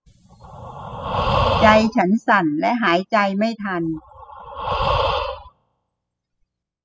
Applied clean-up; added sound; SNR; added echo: classical method spectral subtraction.